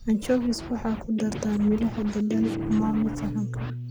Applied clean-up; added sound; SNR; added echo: none; Guitar + Scratching (performance technique); 7 dB; none.